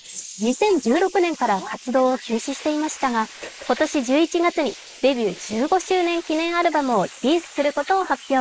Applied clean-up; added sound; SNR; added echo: neural mask model Resemble Enhance denoiser.